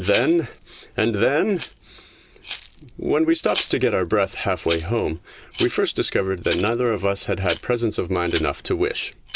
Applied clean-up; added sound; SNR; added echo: none; Rattle (instrument); 14 dB; none.